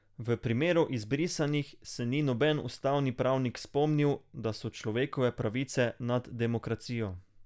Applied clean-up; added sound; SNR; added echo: none; none; none; none.